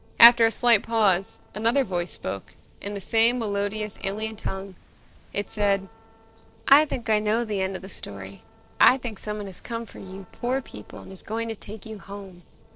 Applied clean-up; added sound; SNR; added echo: neural separator model SepFormer DNS4.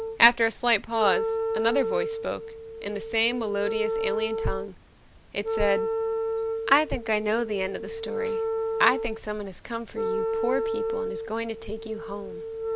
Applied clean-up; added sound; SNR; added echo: none; Wind instrument, woodwind instrument; 2 dB; none.